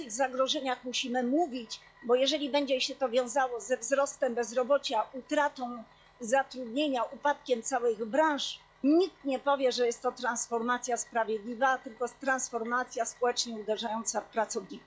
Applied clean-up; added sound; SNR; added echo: classical method log-MMSE.